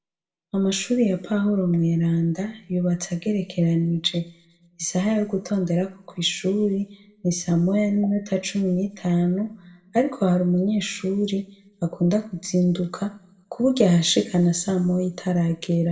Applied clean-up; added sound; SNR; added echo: none; none; none; reverberation time 0.4 s.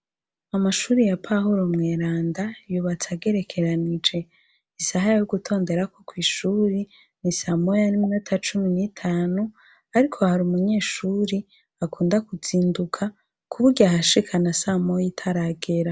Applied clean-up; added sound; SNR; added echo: none; none; none; none.